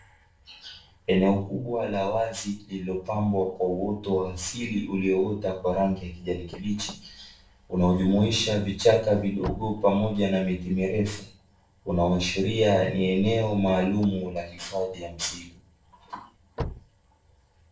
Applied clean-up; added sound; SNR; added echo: neural separator model SepFormer DNS4.